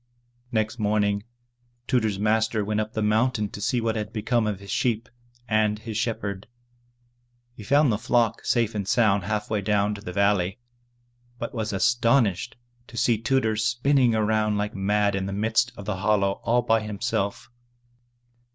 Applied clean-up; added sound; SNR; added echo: none; none; none; none.